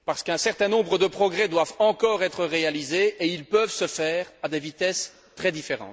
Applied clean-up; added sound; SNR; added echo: none; none; none; none.